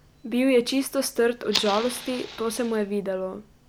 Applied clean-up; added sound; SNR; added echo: none; Fire; 9 dB; none.